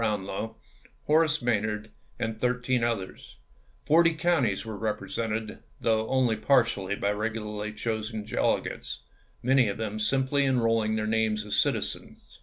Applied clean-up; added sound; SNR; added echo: none; none; none; none.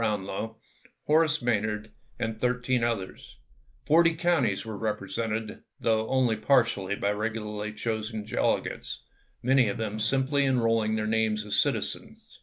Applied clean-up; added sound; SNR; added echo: neural mask model Resemble Enhance denoiser.